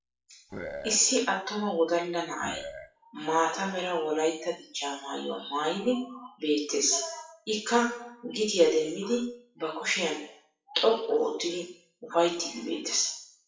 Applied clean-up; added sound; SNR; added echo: classical method WPE with log-MMSE.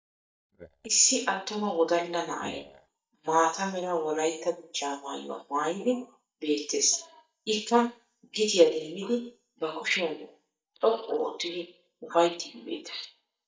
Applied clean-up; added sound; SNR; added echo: neural mask model DeepFilterNet 3.